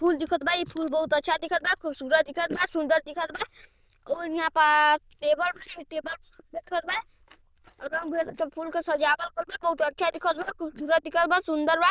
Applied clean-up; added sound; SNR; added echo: neural diffusion model UNIVERSE++.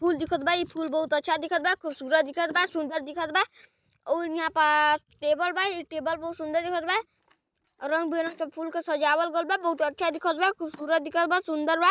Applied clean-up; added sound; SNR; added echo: neural mask model DeepFilterNet 3.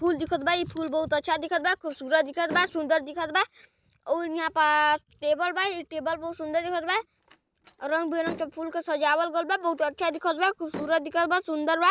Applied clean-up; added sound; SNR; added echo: none; Slam; 19 dB; none.